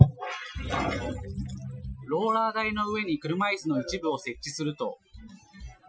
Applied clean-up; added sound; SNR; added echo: classical method Wiener filter.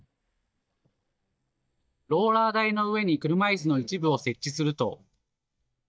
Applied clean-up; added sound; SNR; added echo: neural mask model DeepFilterNet 3.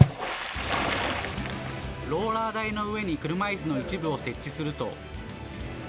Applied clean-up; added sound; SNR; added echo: none; Water / Splash, splatter; 0 dB; none.